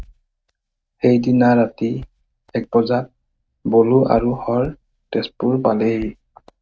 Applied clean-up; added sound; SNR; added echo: neural mask model RNNoise.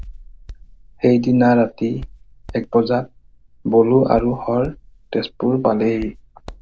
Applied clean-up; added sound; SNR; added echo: none; Hands; 19 dB; none.